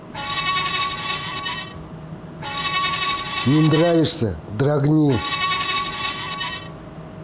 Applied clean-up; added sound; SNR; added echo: none; Screech; 0 dB; none.